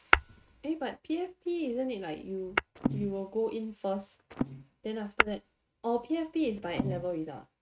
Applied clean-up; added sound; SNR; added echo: neural mask model RNNoise.